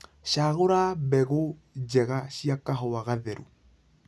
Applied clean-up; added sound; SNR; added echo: none; none; none; none.